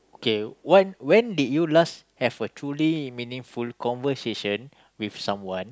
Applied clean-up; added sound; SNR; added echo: none; none; none; none.